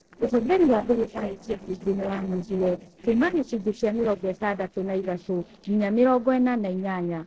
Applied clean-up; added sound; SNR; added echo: neural separator model SepFormer DNS4.